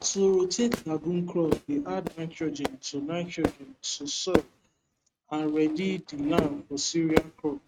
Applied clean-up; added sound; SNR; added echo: neural mask model RNNoise.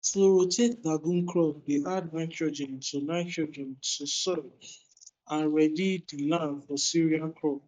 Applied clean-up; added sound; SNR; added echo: neural mask model DeepFilterNet 3.